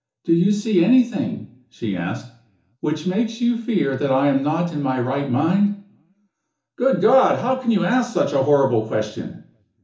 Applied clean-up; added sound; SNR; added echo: none; none; none; reverberation time 0.7 s.